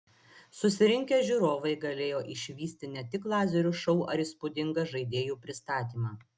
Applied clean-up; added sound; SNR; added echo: none; none; none; none.